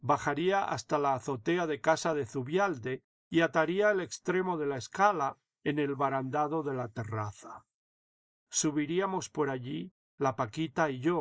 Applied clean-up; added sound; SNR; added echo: neural mask model Resemble Enhance denoiser.